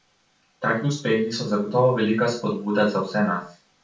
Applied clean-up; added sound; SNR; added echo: none; none; none; reverberation time 0.3 s.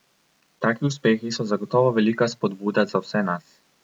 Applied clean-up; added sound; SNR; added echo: none; none; none; none.